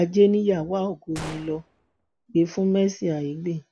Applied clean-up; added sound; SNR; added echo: none; Gunshot, gunfire; 19 dB; none.